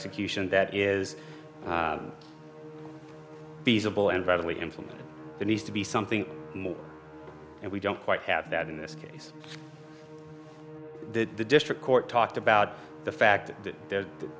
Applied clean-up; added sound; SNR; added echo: none; Musical instrument; 16 dB; none.